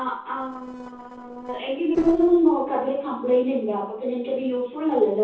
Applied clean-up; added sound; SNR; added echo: neural separator model SepFormer DNS4.